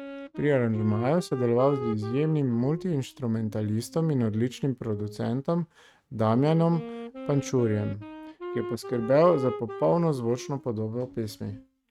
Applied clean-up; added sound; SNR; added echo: neural mask model RNNoise.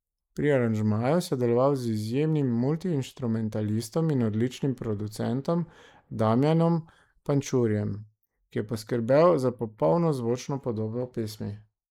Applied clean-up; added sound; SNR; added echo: neural mask model Resemble Enhance denoiser.